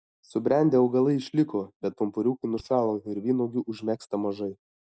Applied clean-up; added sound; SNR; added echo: neural mask model DeepFilterNet 3.